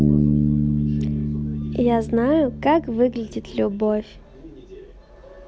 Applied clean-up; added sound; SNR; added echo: none; Bass guitar; 0 dB; none.